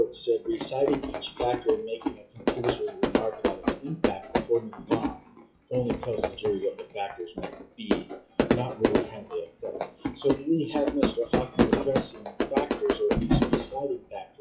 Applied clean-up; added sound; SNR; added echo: classical method WPE with log-MMSE.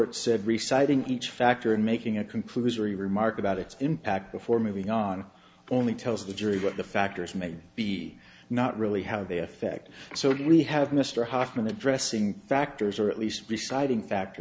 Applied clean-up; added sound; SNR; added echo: none; none; none; none.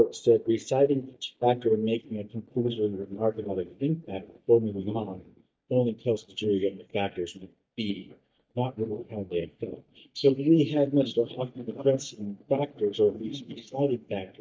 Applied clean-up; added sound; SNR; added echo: neural mask model DeepFilterNet 3.